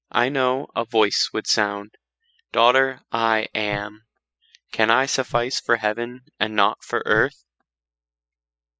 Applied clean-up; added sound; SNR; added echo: classical method spectral subtraction.